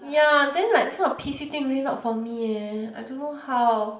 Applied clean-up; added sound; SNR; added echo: none; none; none; reverberation time 0.8 s.